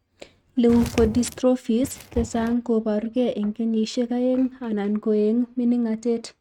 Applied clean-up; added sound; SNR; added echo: neural mask model RNNoise.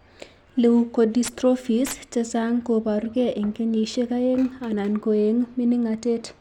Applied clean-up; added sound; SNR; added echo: none; none; none; none.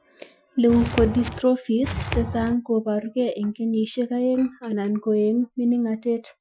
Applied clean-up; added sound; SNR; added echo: classical method Wiener filter.